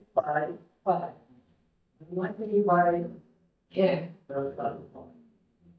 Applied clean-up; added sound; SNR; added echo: neural mask model DeepFilterNet 3.